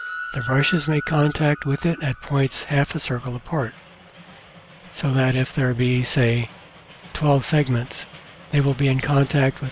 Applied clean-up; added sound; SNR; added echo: none; Train; 16 dB; none.